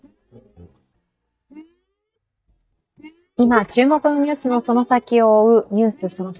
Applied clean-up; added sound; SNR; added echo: neural mask model DeepFilterNet 3.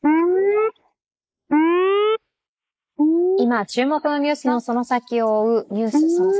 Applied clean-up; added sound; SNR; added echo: neural mask model Resemble Enhance denoiser.